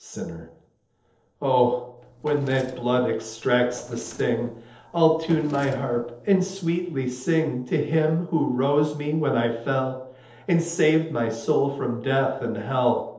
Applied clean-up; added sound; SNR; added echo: neural separator model SepFormer DNS4.